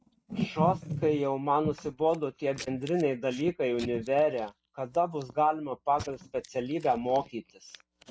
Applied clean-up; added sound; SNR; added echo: neural mask model RNNoise.